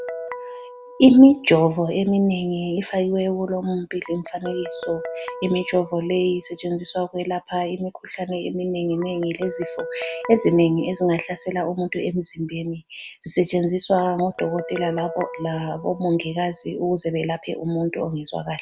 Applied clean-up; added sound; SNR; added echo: none; Guitar; 15 dB; none.